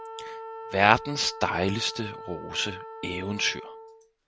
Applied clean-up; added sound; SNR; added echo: none; Wind instrument, woodwind instrument; 12 dB; none.